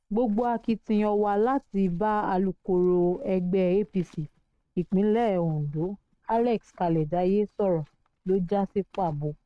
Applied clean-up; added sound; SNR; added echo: neural mask model RNNoise.